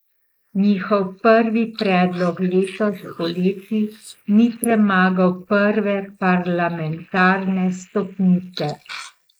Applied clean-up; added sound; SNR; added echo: neural mask model Resemble Enhance denoiser.